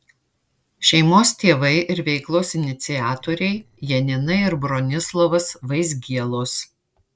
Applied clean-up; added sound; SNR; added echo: neural separator model SepFormer DNS4.